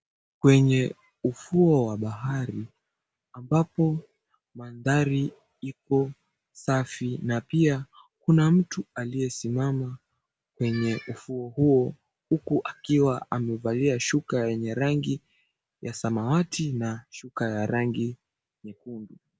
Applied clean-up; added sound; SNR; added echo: none; none; none; none.